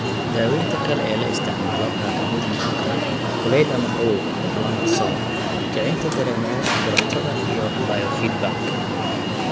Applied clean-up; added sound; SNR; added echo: none; Alarm; -3 dB; none.